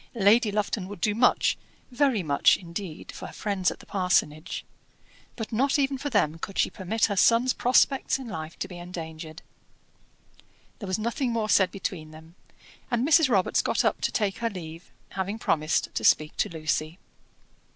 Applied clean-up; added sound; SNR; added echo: none; none; none; none.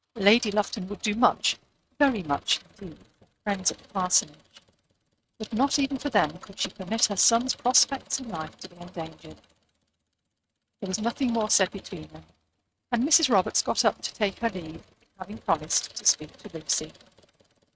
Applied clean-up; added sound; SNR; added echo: neural mask model RNNoise.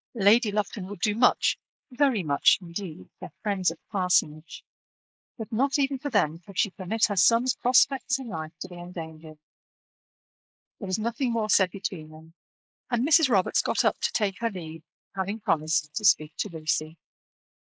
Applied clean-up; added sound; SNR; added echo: neural mask model Resemble Enhance denoiser.